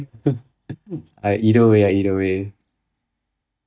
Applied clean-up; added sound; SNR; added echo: neural mask model DeepFilterNet 3.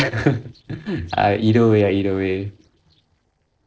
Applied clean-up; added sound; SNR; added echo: neural separator model SepFormer DNS4.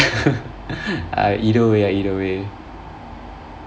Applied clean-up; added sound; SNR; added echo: none; none; none; none.